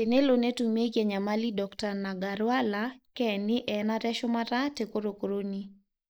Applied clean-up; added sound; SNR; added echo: neural mask model Resemble Enhance denoiser.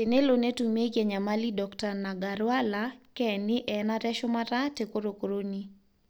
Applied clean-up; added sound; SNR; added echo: none; none; none; none.